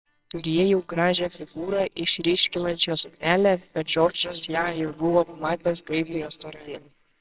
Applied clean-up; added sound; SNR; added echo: neural separator model SepFormer WHAMR!.